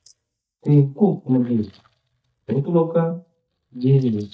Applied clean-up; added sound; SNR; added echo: neural mask model DeepFilterNet 3.